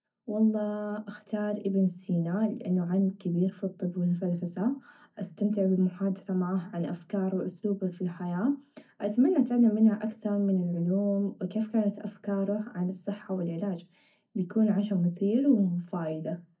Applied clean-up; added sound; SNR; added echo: none; none; none; reverberation time 0.4 s.